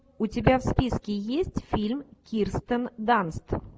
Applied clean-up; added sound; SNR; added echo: none; none; none; none.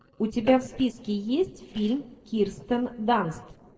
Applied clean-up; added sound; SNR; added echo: neural separator model SepFormer DNS4.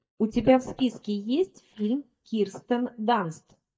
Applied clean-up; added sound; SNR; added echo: neural mask model DeepFilterNet 3.